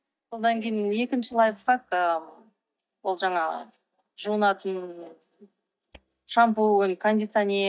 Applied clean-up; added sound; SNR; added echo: neural mask model DeepFilterNet 3.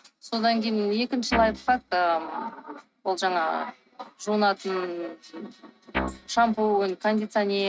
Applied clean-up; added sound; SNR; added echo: neural mask model RNNoise.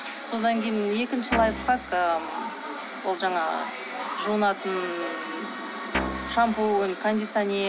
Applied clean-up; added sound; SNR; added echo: none; Guitar; 7 dB; none.